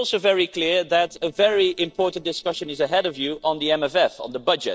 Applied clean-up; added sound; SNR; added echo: neural separator model SepFormer DNS4.